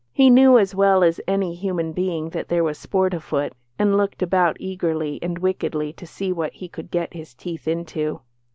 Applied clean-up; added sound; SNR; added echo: none; none; none; none.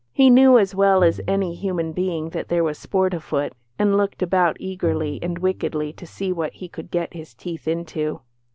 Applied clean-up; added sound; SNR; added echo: none; Bowed string instrument; 17 dB; none.